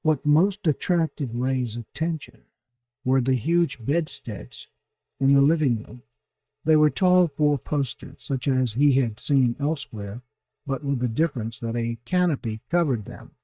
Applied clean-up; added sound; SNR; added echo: neural mask model DeepFilterNet 3.